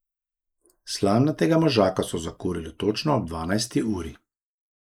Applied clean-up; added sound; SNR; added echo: neural mask model Resemble Enhance denoiser.